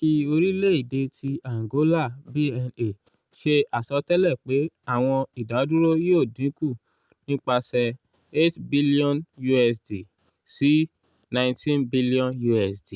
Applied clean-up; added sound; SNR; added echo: none; none; none; none.